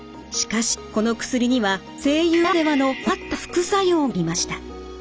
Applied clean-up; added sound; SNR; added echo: none; none; none; none.